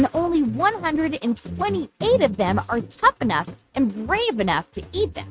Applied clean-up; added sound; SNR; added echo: neural mask model RNNoise.